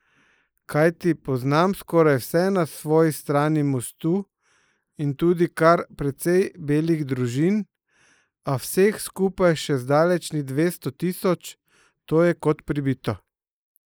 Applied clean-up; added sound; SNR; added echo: neural mask model Resemble Enhance denoiser.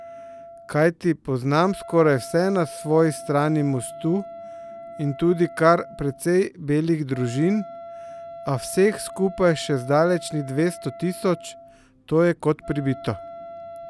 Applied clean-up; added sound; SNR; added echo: none; Wind instrument, woodwind instrument; 16 dB; none.